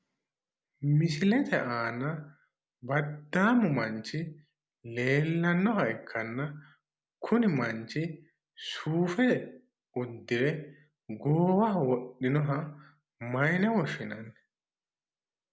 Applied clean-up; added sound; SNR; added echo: none; none; none; none.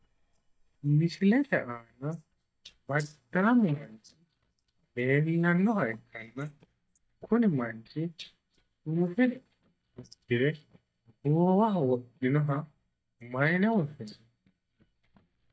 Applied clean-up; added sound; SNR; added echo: neural mask model DeepFilterNet 3.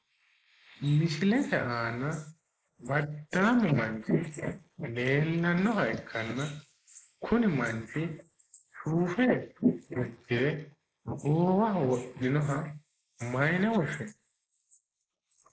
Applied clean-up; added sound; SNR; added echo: neural mask model Resemble Enhance denoiser.